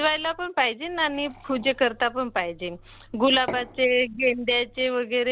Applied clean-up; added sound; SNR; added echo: none; Fill (with liquid) / Glass / Water; 19 dB; none.